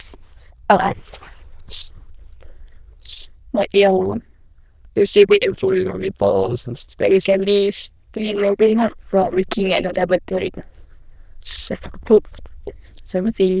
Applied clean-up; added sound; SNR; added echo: neural diffusion model UNIVERSE++.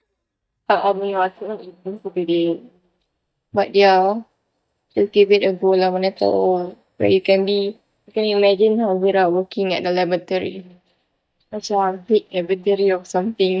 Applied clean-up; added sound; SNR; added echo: neural mask model DeepFilterNet 3.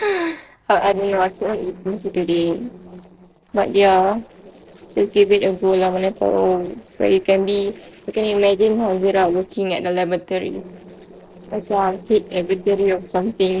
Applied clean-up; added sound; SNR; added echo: neural separator model SepFormer DNS4.